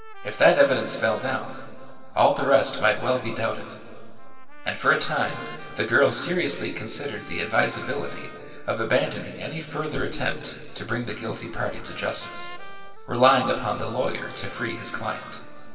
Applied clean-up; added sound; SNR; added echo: none; Trumpet; 20 dB; reverberation time 2.4 s.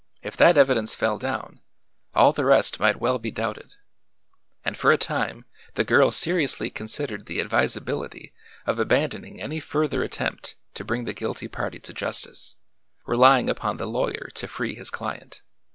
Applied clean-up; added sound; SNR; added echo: none; none; none; none.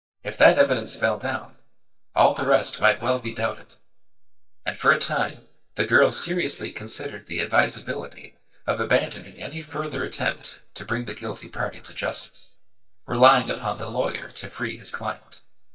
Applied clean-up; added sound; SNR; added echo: neural mask model DeepFilterNet 3.